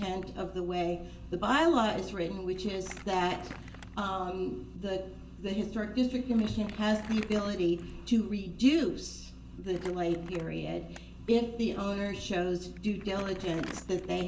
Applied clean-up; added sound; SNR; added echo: none; Crumpling, crinkling; 20 dB; reverberation time 0.2 s.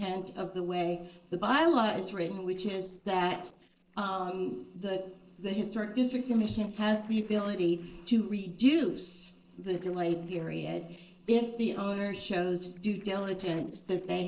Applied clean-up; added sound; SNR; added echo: neural separator model SepFormer DNS4.